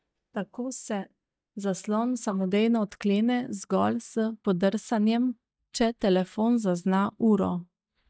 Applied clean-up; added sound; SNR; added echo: neural mask model DeepFilterNet 3.